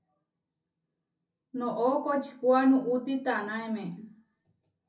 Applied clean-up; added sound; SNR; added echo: none; none; none; reverberation time 0.3 s.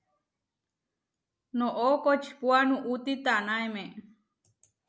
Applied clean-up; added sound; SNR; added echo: none; none; none; none.